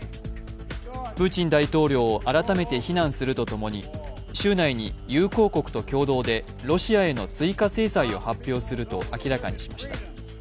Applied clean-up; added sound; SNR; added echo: none; none; none; none.